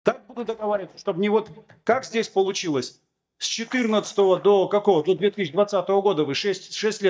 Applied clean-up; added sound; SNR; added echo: neural mask model DeepFilterNet 3.